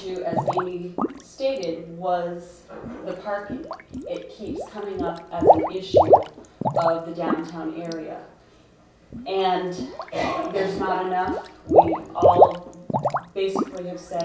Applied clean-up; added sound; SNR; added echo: none; Water / Liquid; -4 dB; reverberation time 0.3 s.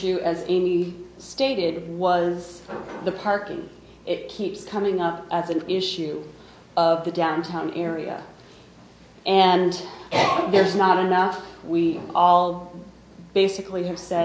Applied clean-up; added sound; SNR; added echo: none; none; none; none.